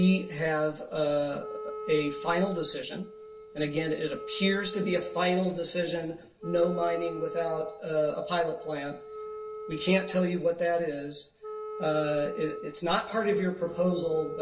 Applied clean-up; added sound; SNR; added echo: none; Wind instrument, woodwind instrument; 12 dB; reverberation time 0.1 s.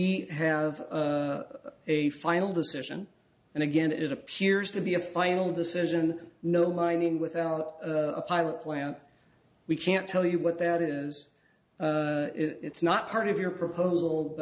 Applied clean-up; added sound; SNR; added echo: none; none; none; none.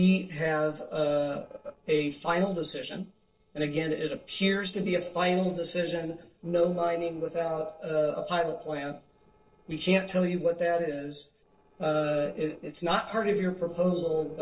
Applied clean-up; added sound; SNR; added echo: neural separator model SepFormer DNS4.